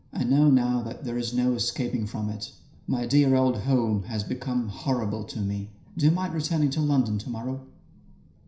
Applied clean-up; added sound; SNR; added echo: none; none; none; reverberation time 0.5 s.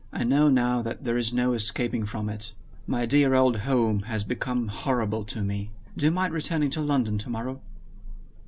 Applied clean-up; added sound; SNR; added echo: none; none; none; none.